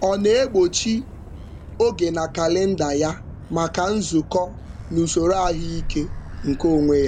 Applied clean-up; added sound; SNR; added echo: none; Motor vehicle (road); 12 dB; none.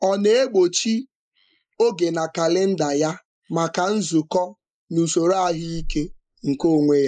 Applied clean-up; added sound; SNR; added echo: neural mask model Resemble Enhance denoiser.